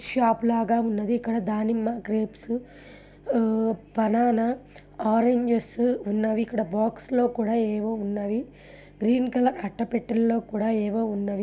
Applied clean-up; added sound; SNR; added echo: none; none; none; none.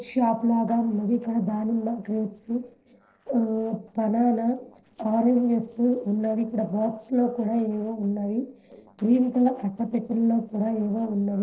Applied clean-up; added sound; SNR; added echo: neural separator model SepFormer DNS4.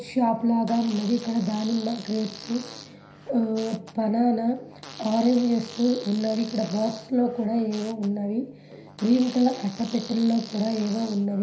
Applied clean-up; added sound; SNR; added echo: none; Fart; 18 dB; reverberation time 0.5 s.